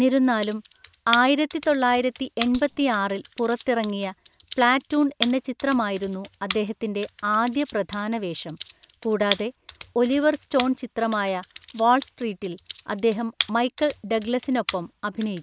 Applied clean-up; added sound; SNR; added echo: none; Computer keyboard + Coin (dropping); 14 dB; none.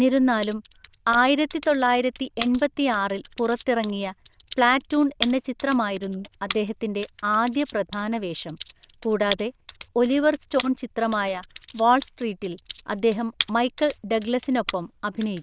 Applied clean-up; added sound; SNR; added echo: neural diffusion model UNIVERSE++.